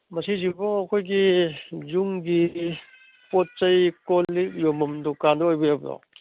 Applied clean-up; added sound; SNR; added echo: none; none; none; none.